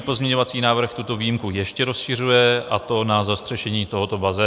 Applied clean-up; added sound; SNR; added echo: none; none; none; none.